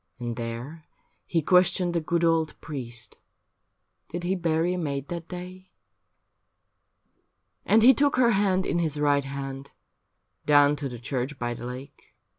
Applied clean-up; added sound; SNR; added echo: none; none; none; none.